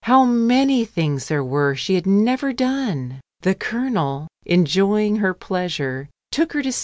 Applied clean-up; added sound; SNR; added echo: none; none; none; none.